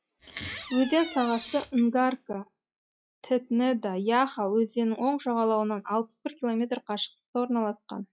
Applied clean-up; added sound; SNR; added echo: classical method log-MMSE.